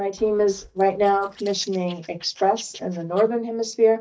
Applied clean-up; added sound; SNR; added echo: neural mask model DeepFilterNet 3.